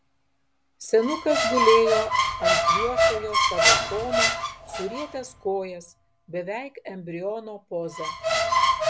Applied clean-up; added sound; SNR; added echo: none; Squeak; -3 dB; none.